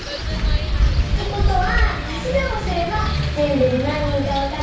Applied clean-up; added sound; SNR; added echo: none; Wind; 0 dB; reverberation time 0.6 s.